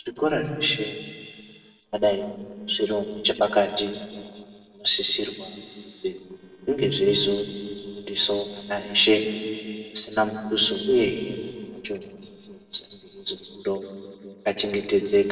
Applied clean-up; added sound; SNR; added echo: neural separator model SepFormer DNS4.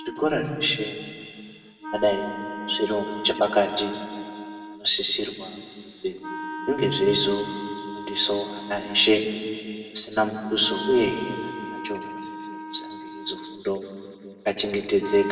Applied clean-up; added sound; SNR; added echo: none; Wind instrument, woodwind instrument; 13 dB; reverberation time 2.2 s.